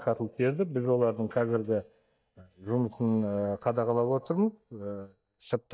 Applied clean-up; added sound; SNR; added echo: neural mask model DeepFilterNet 3.